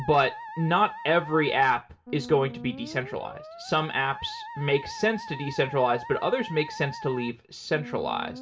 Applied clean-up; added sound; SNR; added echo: none; Musical instrument; 13 dB; reverberation time 0.2 s.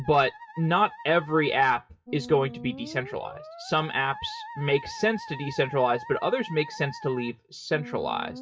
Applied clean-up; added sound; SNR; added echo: classical method WPE with log-MMSE.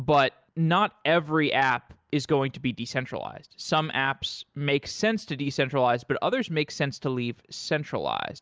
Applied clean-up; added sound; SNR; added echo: none; none; none; none.